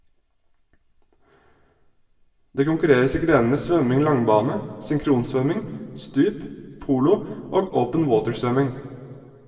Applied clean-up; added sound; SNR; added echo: none; none; none; reverberation time 1.4 s.